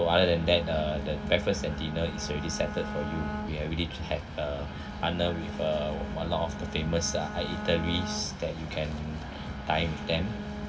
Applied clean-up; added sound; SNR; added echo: none; Bowed string instrument; 10 dB; reverberation time 2.1 s.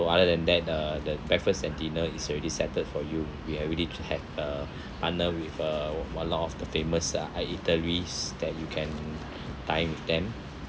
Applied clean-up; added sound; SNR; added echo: none; none; none; none.